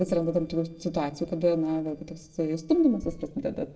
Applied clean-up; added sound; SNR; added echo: neural separator model SepFormer DNS4.